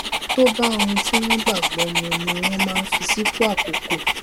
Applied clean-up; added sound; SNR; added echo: none; Dog; -1 dB; none.